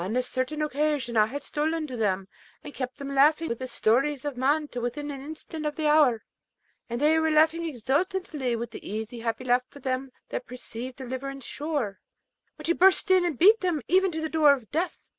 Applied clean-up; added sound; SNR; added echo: none; none; none; none.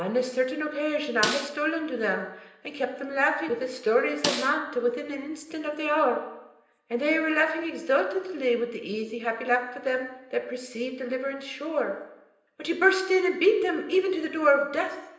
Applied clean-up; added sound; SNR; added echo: none; Snare drum; 7 dB; reverberation time 0.9 s.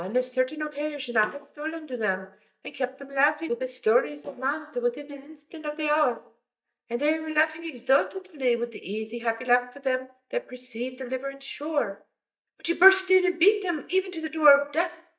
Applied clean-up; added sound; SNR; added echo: neural mask model DeepFilterNet 3.